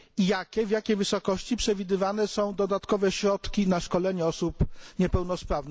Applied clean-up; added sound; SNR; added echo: none; none; none; none.